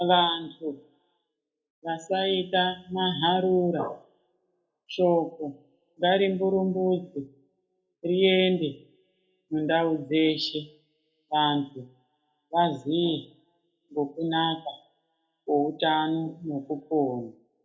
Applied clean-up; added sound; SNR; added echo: none; none; none; reverberation time 0.2 s.